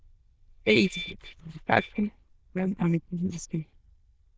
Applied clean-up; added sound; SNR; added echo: neural diffusion model UNIVERSE++.